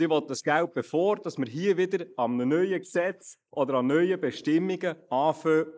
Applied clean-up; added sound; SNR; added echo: neural mask model Resemble Enhance denoiser.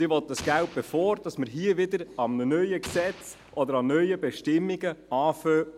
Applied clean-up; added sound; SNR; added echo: none; Explosion; 17 dB; none.